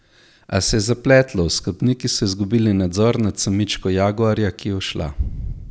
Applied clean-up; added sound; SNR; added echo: none; none; none; none.